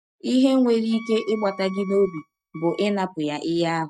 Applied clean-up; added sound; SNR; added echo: neural mask model RNNoise.